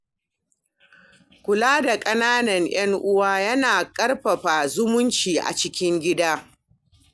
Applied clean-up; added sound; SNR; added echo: none; none; none; none.